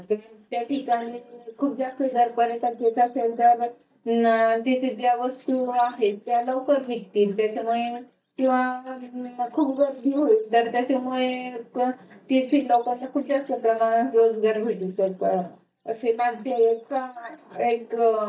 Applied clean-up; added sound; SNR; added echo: neural mask model DeepFilterNet 3.